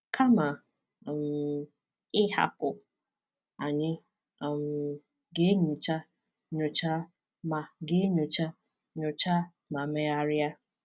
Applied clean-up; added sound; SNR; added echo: none; none; none; none.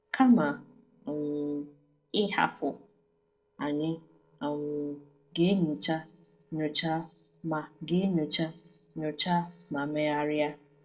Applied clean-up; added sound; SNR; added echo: neural separator model SepFormer DNS4.